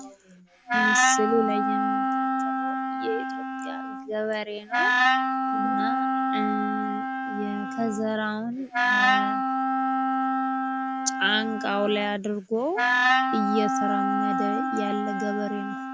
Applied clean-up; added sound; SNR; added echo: none; Wind instrument, woodwind instrument; -4 dB; none.